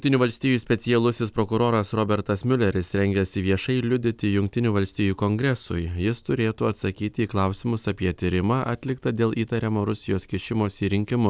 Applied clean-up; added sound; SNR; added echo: none; none; none; none.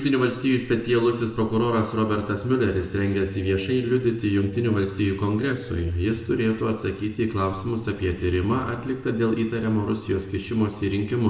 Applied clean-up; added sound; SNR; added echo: neural separator model SepFormer DNS4.